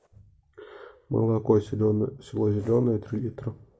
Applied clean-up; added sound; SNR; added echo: none; none; none; none.